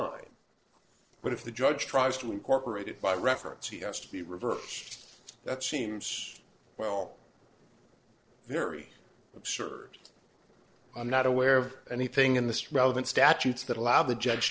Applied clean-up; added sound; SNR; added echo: neural separator model SepFormer DNS4.